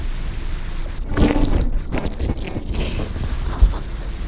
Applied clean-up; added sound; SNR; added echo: neural separator model SepFormer DNS4.